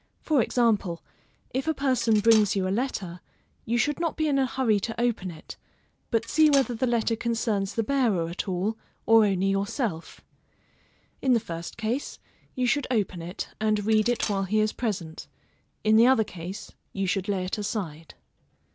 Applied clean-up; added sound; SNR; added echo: none; Cutlery, silverware; 14 dB; none.